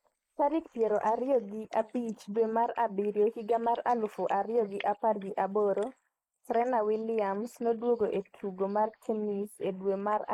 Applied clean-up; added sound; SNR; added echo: neural mask model Resemble Enhance denoiser.